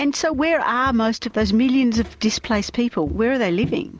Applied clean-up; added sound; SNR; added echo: none; Walk, footsteps; 15 dB; none.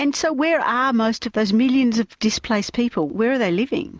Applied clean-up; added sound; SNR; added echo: none; none; none; none.